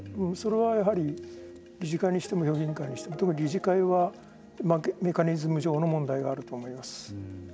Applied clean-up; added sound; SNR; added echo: none; none; none; none.